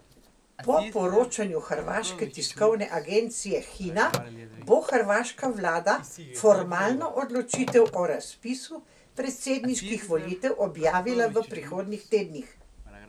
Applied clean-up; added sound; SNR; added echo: none; Telephone; 15 dB; none.